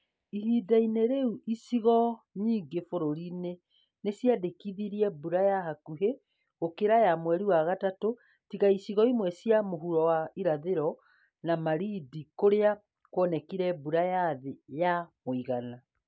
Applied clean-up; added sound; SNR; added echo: none; none; none; none.